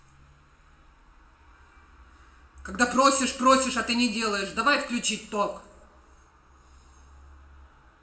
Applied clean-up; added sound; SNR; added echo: none; none; none; reverberation time 0.8 s.